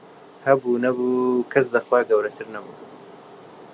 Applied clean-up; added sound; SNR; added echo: none; none; none; none.